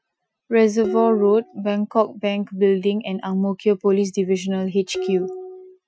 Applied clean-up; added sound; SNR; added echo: classical method Wiener filter.